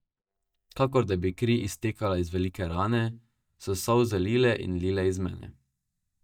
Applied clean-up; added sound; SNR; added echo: neural mask model DeepFilterNet 3.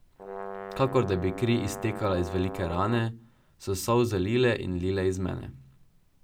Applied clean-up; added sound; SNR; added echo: none; Brass instrument; 11 dB; none.